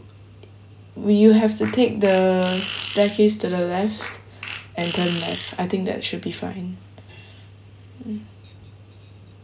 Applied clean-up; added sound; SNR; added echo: none; Fart; 12 dB; none.